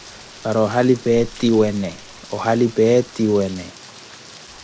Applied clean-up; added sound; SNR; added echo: none; Rain; 18 dB; none.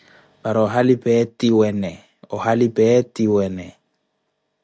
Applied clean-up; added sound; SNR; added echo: none; none; none; none.